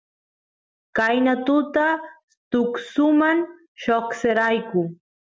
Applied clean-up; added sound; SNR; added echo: none; none; none; none.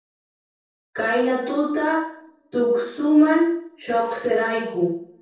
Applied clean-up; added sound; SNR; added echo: neural separator model SepFormer DNS4.